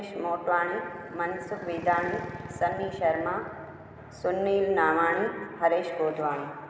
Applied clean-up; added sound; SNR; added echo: none; Motorcycle; 17 dB; none.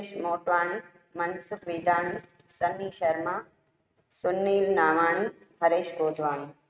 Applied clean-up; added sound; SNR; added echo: neural mask model RNNoise.